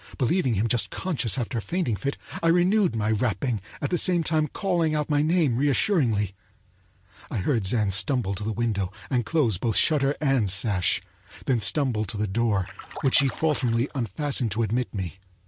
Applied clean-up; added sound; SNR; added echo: none; Splash, splatter; 16 dB; none.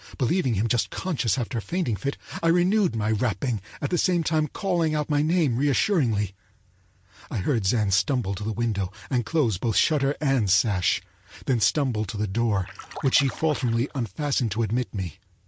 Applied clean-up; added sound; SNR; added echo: neural mask model Resemble Enhance denoiser.